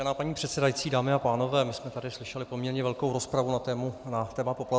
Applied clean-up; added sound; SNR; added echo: none; none; none; none.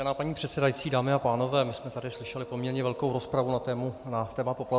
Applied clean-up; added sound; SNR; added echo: none; Wind instrument, woodwind instrument; 17 dB; none.